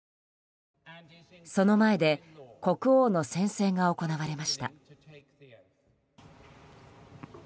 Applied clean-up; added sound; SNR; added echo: none; none; none; none.